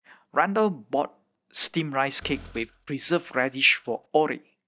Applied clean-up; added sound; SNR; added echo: neural mask model DeepFilterNet 3.